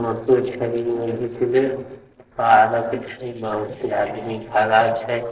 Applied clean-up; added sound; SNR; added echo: neural separator model SepFormer DNS4.